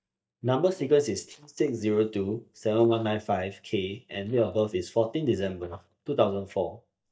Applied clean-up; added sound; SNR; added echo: neural mask model DeepFilterNet 3.